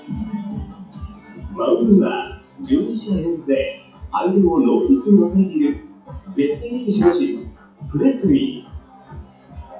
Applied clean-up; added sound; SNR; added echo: classical method WPE with log-MMSE.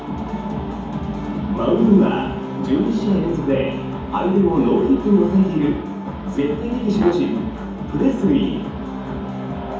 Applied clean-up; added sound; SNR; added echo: none; Brass instrument; 17 dB; reverberation time 1.2 s.